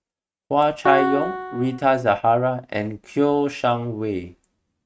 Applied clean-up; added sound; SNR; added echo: neural mask model RNNoise.